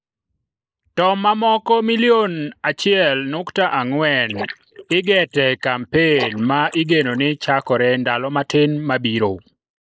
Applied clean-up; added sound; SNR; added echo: neural mask model Resemble Enhance denoiser.